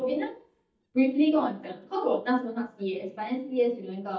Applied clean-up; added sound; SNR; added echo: neural mask model DeepFilterNet 3.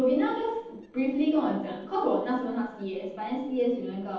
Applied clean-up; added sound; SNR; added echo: neural separator model SepFormer DNS4.